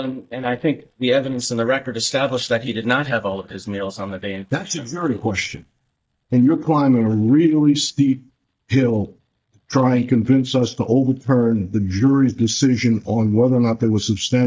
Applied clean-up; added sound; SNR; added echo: neural mask model DeepFilterNet 3.